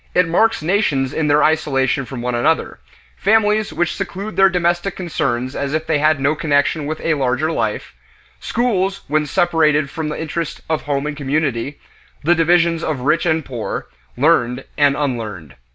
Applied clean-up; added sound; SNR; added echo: none; none; none; none.